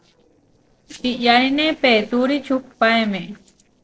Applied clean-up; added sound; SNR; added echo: neural separator model SepFormer DNS4.